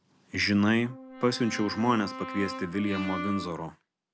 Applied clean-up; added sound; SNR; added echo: none; Brass instrument; 10 dB; none.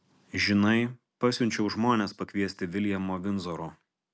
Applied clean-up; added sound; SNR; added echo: none; none; none; none.